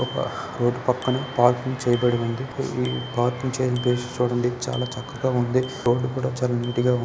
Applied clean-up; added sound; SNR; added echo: none; Bicycle bell; 19 dB; none.